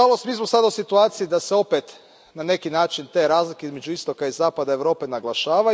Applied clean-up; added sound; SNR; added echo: none; none; none; none.